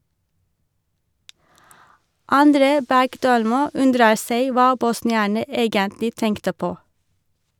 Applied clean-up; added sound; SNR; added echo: none; none; none; none.